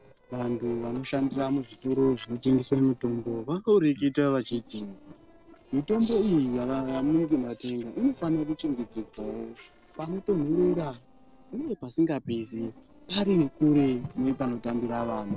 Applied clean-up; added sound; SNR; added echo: neural separator model SepFormer DNS4.